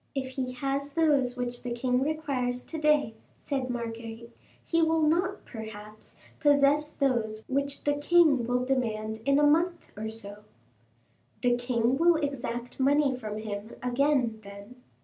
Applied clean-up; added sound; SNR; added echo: none; none; none; none.